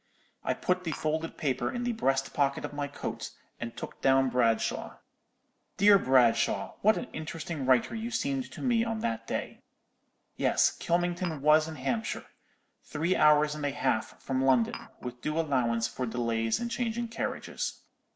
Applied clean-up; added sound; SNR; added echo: none; Glass; 18 dB; none.